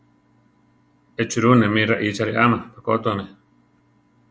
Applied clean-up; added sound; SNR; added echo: none; none; none; none.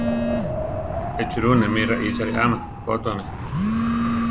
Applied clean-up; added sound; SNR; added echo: none; Wind + Telephone; 0 dB; none.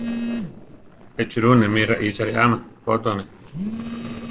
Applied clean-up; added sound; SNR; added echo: neural separator model SepFormer DNS4.